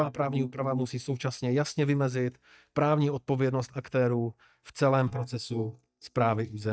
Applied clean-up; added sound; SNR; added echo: neural mask model DeepFilterNet 3.